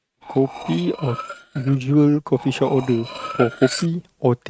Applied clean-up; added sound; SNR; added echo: neural mask model RNNoise.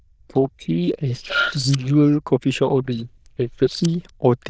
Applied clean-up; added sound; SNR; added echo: neural diffusion model UNIVERSE++.